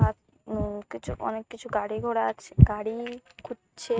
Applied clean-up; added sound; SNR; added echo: neural mask model RNNoise.